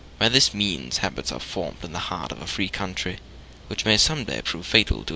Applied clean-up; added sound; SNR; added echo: none; none; none; none.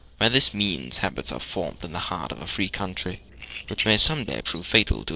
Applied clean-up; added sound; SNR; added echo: neural separator model SepFormer DNS4.